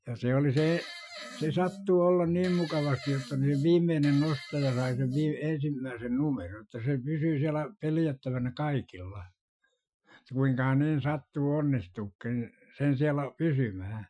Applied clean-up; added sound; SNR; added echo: classical method Wiener filter.